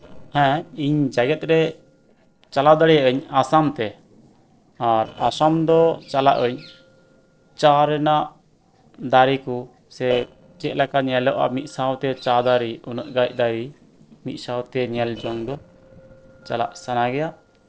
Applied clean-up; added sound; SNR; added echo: neural separator model SepFormer DNS4.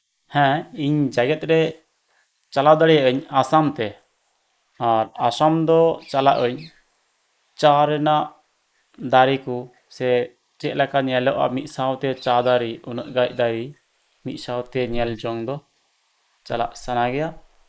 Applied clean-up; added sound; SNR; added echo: neural mask model Resemble Enhance denoiser.